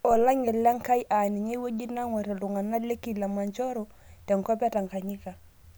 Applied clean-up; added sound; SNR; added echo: none; none; none; none.